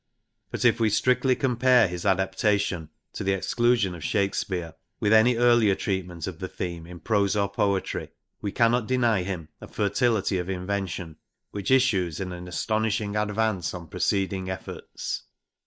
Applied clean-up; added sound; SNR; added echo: neural mask model Resemble Enhance denoiser.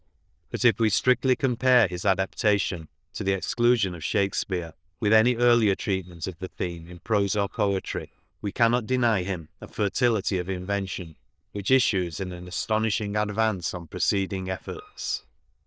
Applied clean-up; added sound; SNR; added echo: neural diffusion model UNIVERSE++.